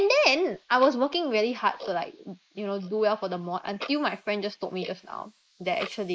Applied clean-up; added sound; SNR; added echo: neural mask model Resemble Enhance denoiser.